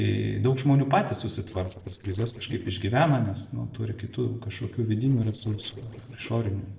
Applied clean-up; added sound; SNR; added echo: neural separator model SepFormer DNS4.